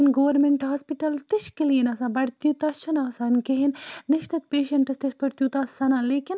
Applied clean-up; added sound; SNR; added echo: none; none; none; none.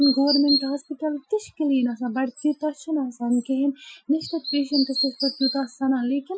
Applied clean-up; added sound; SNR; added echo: classical method Wiener filter.